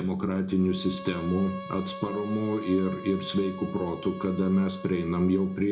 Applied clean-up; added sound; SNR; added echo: none; Bowed string instrument; 15 dB; reverberation time 0.4 s.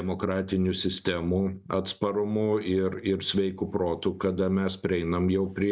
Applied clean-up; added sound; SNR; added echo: none; none; none; none.